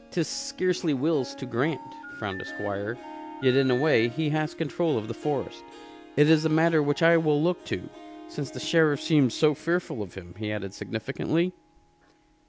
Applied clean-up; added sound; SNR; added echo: none; Telephone + Harp; 17 dB; none.